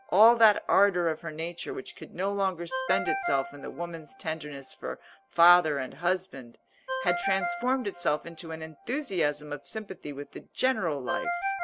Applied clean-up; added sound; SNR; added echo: none; Ringtone; 9 dB; none.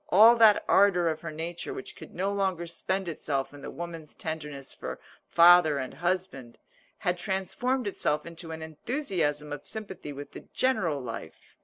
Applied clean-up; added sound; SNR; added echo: none; none; none; none.